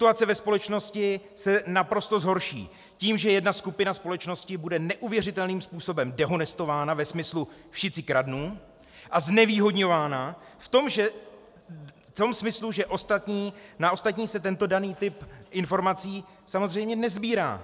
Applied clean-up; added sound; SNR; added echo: none; none; none; none.